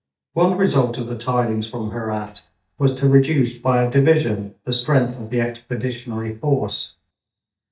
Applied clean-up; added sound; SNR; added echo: neural mask model DeepFilterNet 3.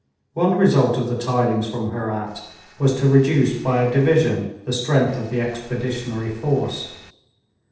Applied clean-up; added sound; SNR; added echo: neural separator model SepFormer DNS4.